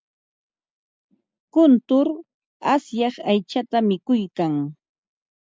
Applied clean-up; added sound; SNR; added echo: none; none; none; none.